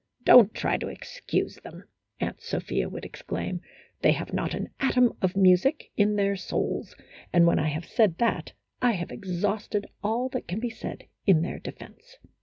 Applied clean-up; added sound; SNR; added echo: none; none; none; none.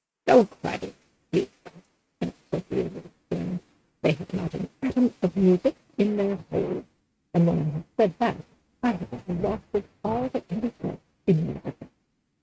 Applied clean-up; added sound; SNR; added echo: neural mask model RNNoise.